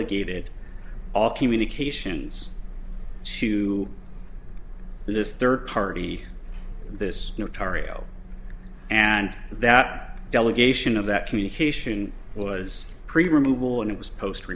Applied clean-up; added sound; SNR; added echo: none; none; none; none.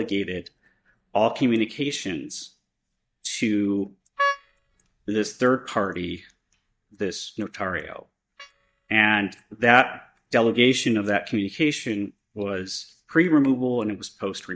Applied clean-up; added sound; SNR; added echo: neural mask model DeepFilterNet 3.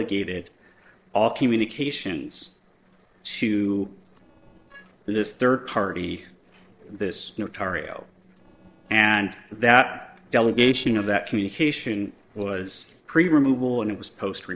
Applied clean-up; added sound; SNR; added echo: neural separator model SepFormer DNS4.